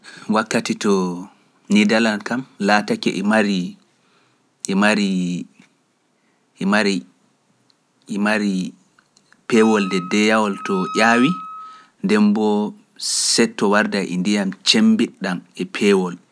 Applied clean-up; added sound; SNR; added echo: none; Wind instrument, woodwind instrument; 12 dB; none.